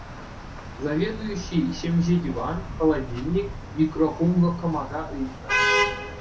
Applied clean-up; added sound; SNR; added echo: none; Traffic noise, roadway noise / Vehicle horn, car horn, honking; 5 dB; reverberation time 0.3 s.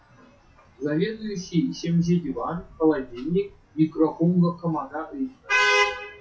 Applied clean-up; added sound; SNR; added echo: classical method WPE with log-MMSE.